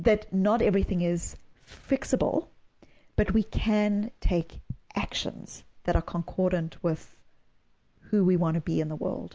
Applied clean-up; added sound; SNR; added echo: none; none; none; none.